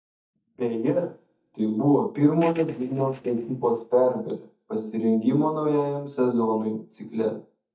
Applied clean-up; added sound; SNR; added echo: neural mask model DeepFilterNet 3.